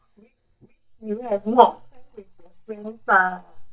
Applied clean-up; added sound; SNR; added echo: neural mask model DeepFilterNet 3.